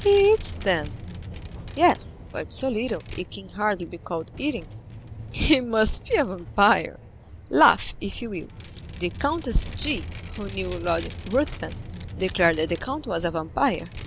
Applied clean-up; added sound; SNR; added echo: none; Vehicle; 12 dB; none.